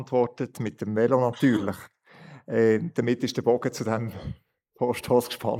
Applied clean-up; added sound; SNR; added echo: neural mask model Resemble Enhance denoiser.